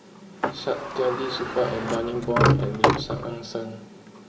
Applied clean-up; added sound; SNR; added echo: none; Sliding door; -3 dB; reverberation time 1.6 s.